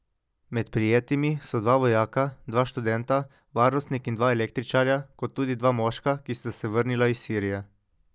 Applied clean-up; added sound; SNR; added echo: none; none; none; none.